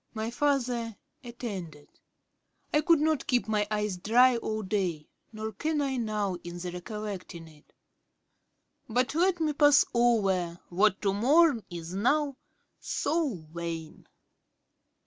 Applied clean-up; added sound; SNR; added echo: none; none; none; none.